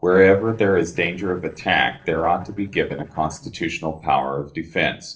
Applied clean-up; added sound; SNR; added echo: neural separator model SepFormer DNS4.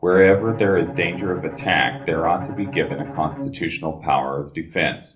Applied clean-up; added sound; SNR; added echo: none; Bowed string instrument; 13 dB; reverberation time 0.3 s.